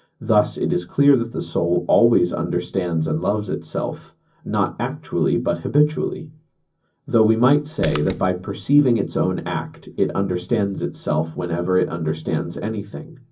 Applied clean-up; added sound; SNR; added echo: none; Splash, splatter; 13 dB; reverberation time 0.4 s.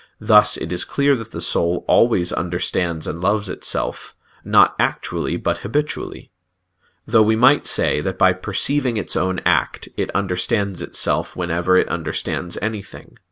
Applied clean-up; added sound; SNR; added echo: none; none; none; none.